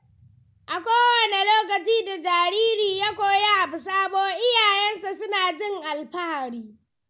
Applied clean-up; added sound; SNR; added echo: none; none; none; none.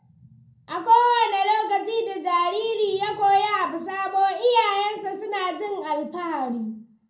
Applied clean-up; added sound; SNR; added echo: none; none; none; reverberation time 0.6 s.